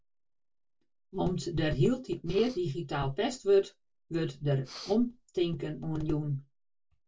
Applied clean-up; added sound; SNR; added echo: neural separator model SepFormer DNS4.